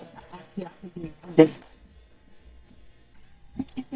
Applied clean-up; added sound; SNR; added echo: neural mask model DeepFilterNet 3.